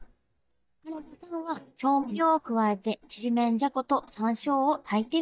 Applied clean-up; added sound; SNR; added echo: neural mask model DeepFilterNet 3.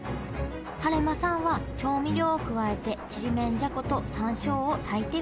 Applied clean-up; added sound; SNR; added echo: none; none; none; none.